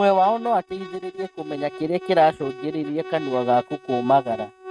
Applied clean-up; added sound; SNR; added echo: neural mask model RNNoise.